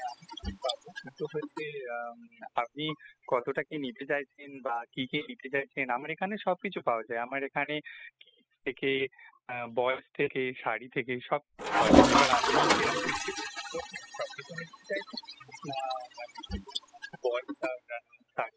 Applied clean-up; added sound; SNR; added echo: classical method spectral subtraction.